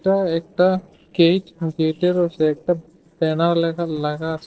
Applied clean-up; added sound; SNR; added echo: neural separator model SepFormer DNS4.